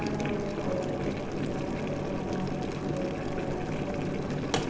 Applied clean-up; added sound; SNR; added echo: none; Boiling; -4 dB; reverberation time 2.2 s.